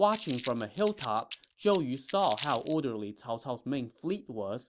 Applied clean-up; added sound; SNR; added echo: none; Crumpling, crinkling; 5 dB; none.